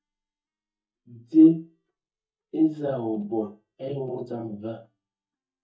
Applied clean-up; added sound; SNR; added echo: neural mask model DeepFilterNet 3.